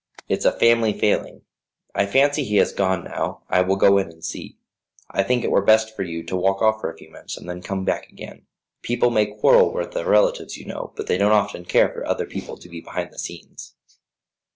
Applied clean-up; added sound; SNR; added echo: none; none; none; none.